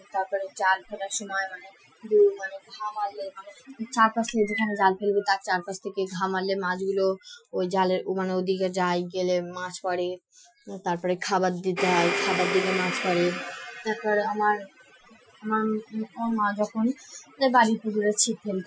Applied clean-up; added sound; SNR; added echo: classical method Wiener filter.